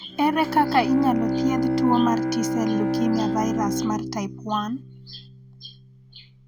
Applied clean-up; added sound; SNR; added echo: none; Bowed string instrument; 1 dB; none.